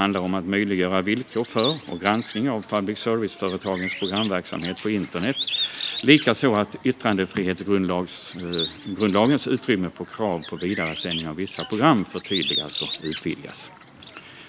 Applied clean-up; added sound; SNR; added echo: none; Bird; 10 dB; none.